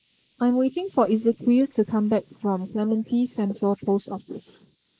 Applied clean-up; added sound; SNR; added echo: neural mask model Resemble Enhance denoiser.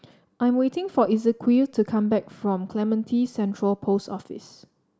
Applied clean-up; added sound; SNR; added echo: none; none; none; none.